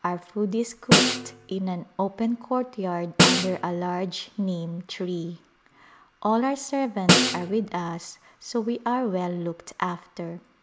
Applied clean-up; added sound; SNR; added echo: none; Snare drum; -4 dB; none.